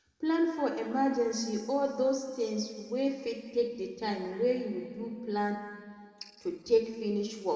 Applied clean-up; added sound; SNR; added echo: none; none; none; reverberation time 2.0 s.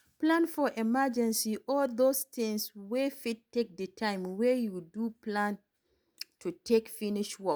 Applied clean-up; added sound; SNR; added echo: none; none; none; none.